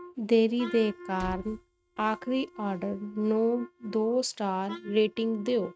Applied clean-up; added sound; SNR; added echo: neural mask model RNNoise.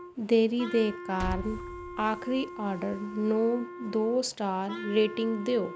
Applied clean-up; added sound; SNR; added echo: none; Liquid + Wind instrument, woodwind instrument; 11 dB; none.